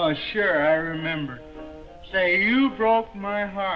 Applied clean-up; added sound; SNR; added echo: none; none; none; none.